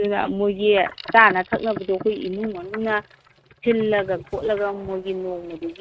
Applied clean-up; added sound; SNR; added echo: neural mask model RNNoise.